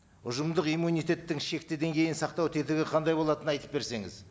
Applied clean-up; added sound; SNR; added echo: none; none; none; none.